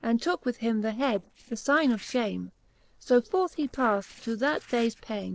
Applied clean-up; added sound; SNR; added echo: neural separator model SepFormer DNS4.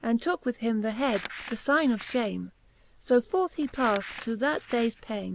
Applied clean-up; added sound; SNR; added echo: none; Crumpling, crinkling; 15 dB; none.